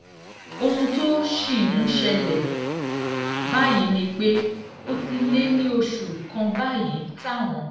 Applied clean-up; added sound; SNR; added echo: none; Motorcycle; 8 dB; reverberation time 0.7 s.